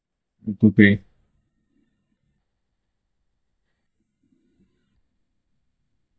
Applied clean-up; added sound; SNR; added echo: neural mask model DeepFilterNet 3.